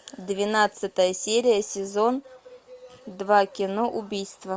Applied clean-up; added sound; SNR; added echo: none; none; none; none.